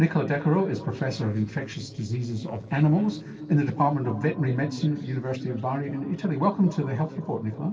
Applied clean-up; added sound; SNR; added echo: neural separator model SepFormer DNS4.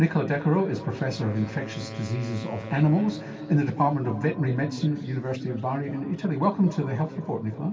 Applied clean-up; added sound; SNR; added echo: none; Wind instrument, woodwind instrument; 19 dB; reverberation time 2.8 s.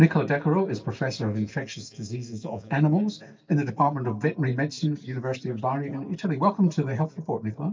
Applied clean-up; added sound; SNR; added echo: neural mask model DeepFilterNet 3.